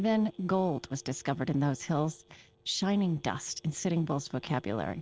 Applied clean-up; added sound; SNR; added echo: neural separator model SepFormer DNS4.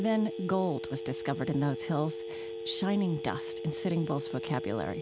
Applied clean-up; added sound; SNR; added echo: none; Telephone; 7 dB; none.